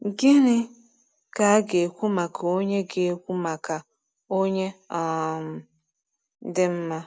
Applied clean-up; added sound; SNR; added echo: none; none; none; none.